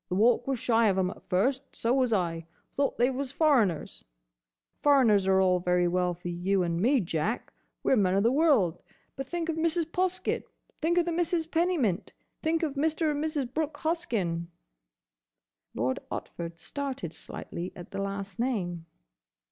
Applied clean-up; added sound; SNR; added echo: none; none; none; none.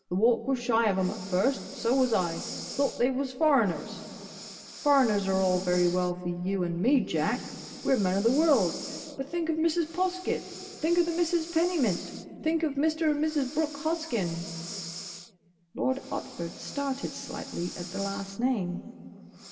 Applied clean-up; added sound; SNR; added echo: none; Breathing; 16 dB; reverberation time 2.5 s.